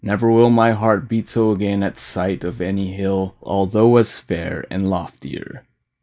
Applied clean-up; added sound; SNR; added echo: none; none; none; none.